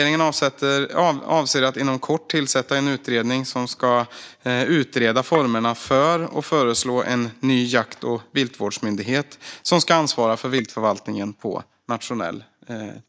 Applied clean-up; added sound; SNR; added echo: neural mask model DeepFilterNet 3.